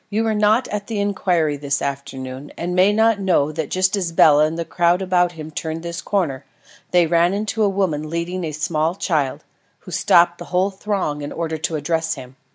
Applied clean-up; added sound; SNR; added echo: none; none; none; none.